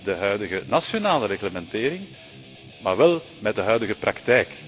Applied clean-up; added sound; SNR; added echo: none; Guitar; 19 dB; none.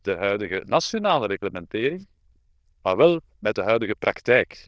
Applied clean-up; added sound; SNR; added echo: neural diffusion model UNIVERSE++.